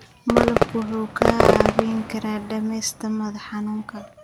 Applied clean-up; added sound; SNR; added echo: none; Fireworks; -2 dB; none.